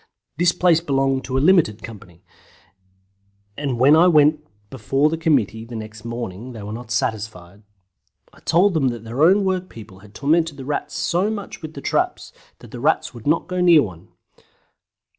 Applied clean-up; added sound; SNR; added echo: none; none; none; none.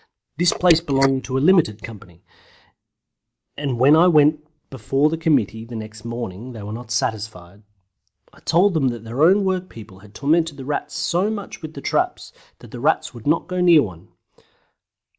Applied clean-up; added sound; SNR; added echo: neural mask model Resemble Enhance denoiser.